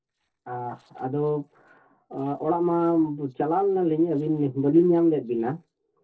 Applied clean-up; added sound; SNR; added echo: neural separator model SepFormer DNS4.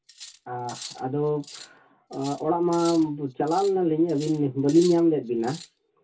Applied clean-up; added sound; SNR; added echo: none; Cutlery, silverware; 20 dB; reverberation time 0.1 s.